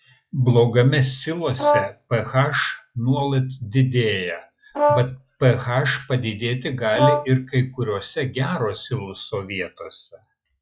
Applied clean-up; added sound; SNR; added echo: classical method log-MMSE.